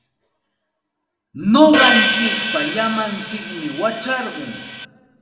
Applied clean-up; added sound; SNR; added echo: none; Hi-hat; 2 dB; reverberation time 1.4 s.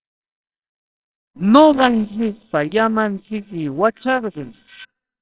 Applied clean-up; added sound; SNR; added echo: neural separator model SepFormer WHAMR!.